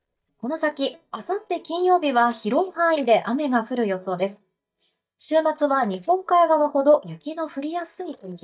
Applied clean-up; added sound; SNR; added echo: neural mask model DeepFilterNet 3.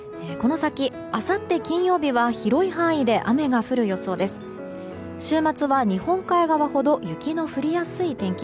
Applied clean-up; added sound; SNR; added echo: none; none; none; none.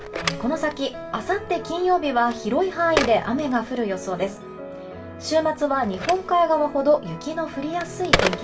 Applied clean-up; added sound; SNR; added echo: none; Telephone; 8 dB; reverberation time 0.2 s.